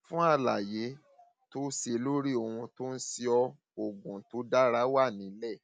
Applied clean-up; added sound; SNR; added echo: none; none; none; none.